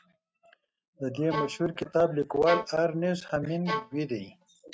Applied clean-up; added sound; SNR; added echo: neural mask model RNNoise.